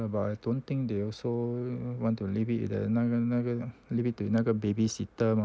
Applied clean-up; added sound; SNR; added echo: none; none; none; none.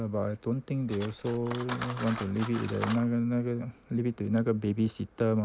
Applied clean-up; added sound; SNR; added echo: none; Cutlery, silverware; 13 dB; none.